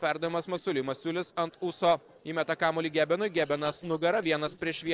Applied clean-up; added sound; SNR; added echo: neural separator model SepFormer DNS4.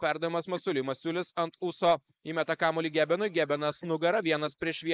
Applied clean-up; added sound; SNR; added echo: neural mask model Resemble Enhance denoiser.